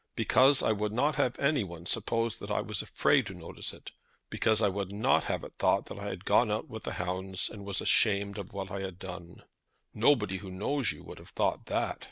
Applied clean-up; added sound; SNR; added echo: none; none; none; none.